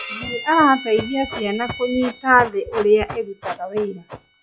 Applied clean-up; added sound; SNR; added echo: classical method log-MMSE.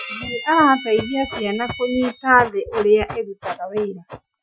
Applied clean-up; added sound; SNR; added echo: classical method Wiener filter.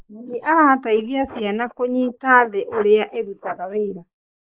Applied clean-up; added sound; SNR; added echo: neural mask model Resemble Enhance denoiser.